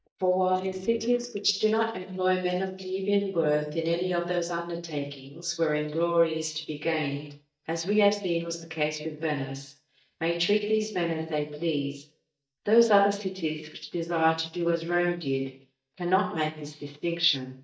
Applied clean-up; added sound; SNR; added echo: neural mask model DeepFilterNet 3.